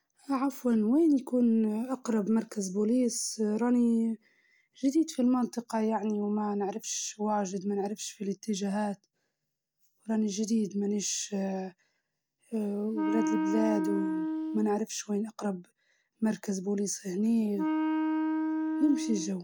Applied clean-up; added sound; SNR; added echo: none; Wind instrument, woodwind instrument; 1 dB; none.